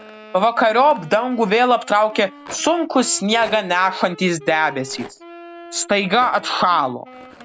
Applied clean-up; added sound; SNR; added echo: none; Rattle + Wind instrument, woodwind instrument; 20 dB; none.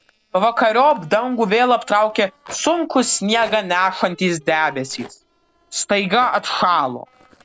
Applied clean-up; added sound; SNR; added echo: neural separator model SepFormer DNS4.